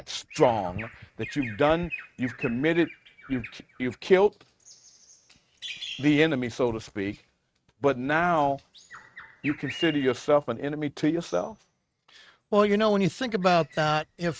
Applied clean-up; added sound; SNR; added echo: neural mask model RNNoise.